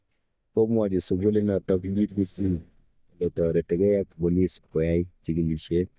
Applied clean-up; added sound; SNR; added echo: neural mask model DeepFilterNet 3.